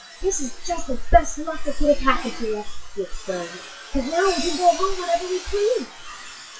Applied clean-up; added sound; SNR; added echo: classical method WPE with log-MMSE.